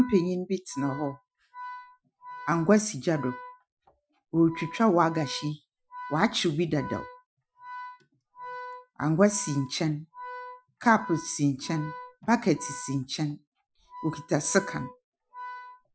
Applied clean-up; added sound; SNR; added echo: classical method Wiener filter.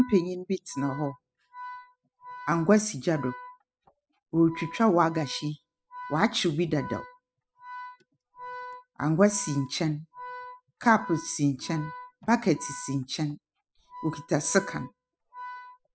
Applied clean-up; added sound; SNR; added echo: classical method spectral subtraction.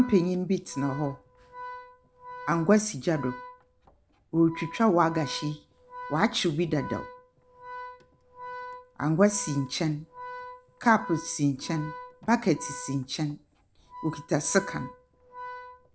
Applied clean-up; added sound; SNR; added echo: none; Organ; 15 dB; none.